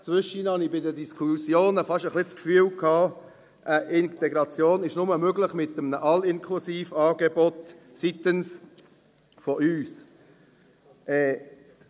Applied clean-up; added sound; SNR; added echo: none; none; none; none.